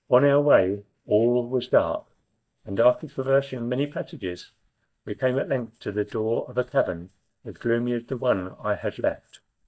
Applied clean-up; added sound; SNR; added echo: neural mask model DeepFilterNet 3.